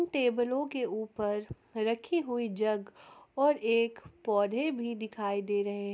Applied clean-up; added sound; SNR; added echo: none; none; none; none.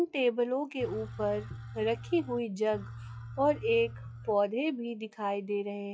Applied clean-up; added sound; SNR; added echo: classical method WPE with log-MMSE.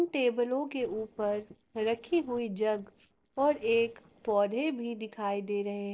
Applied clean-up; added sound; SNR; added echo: neural separator model SepFormer DNS4.